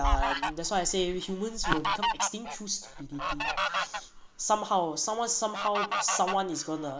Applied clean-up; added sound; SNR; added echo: neural mask model Resemble Enhance denoiser.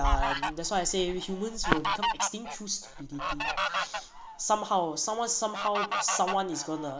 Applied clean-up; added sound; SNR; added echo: none; Fowl; 1 dB; none.